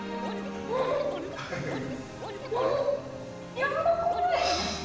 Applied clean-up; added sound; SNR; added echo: none; Scratching (performance technique); 11 dB; reverberation time 0.9 s.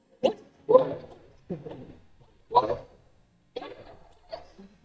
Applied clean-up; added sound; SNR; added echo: neural mask model DeepFilterNet 3.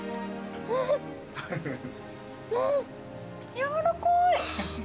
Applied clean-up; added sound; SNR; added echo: none; none; none; none.